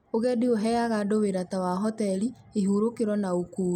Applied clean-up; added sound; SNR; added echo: none; none; none; none.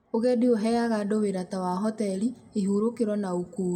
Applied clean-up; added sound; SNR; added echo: none; none; none; reverberation time 1.4 s.